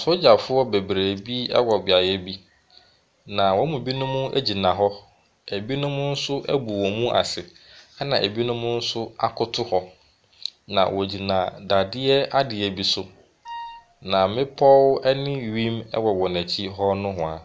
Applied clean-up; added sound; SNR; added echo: none; Wind instrument, woodwind instrument; 15 dB; none.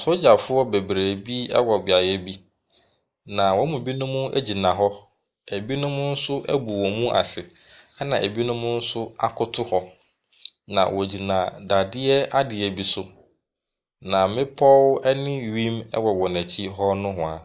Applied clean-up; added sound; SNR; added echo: neural mask model Resemble Enhance denoiser.